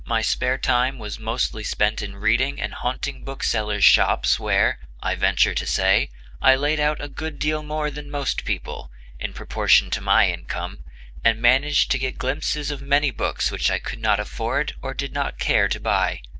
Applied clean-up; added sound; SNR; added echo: none; none; none; none.